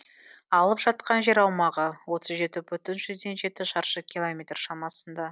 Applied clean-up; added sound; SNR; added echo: none; none; none; none.